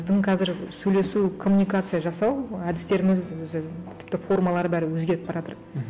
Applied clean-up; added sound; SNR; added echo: none; none; none; none.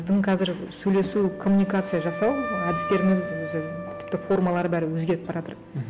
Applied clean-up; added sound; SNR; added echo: none; Wind instrument, woodwind instrument; 10 dB; none.